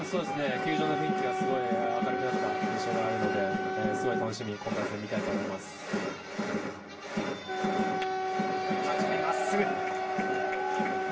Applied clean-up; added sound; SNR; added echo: none; Wind instrument, woodwind instrument; 2 dB; reverberation time 0.2 s.